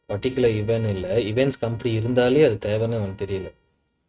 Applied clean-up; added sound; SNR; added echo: neural mask model RNNoise.